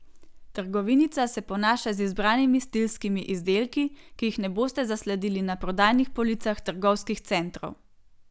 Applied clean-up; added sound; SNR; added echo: none; none; none; none.